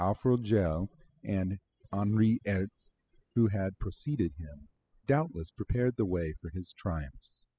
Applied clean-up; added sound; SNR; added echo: classical method spectral subtraction.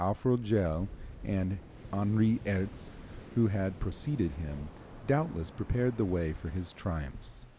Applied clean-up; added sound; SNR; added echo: none; Waves, surf; 15 dB; none.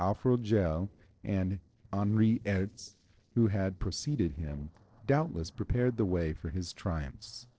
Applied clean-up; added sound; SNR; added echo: neural separator model SepFormer DNS4.